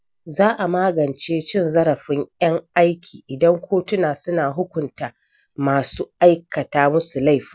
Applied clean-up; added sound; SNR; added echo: none; none; none; none.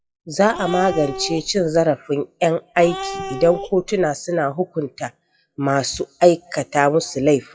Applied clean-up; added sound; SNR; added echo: classical method WPE with log-MMSE.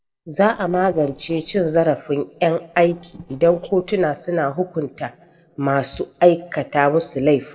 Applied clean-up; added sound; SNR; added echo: neural separator model SepFormer DNS4.